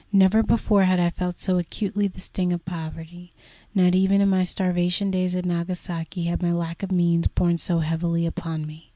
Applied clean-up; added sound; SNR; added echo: none; none; none; none.